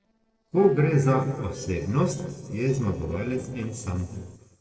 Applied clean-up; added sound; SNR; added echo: neural separator model SepFormer DNS4.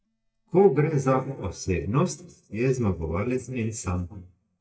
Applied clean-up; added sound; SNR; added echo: neural mask model DeepFilterNet 3.